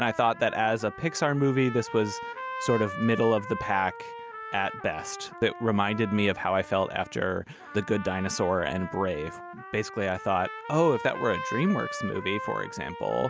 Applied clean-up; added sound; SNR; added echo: none; Trumpet; 11 dB; none.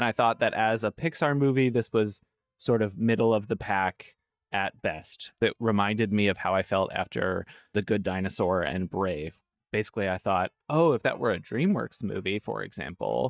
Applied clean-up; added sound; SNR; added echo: neural mask model DeepFilterNet 3.